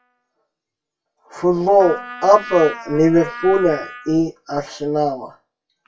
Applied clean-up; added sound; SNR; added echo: classical method WPE with log-MMSE.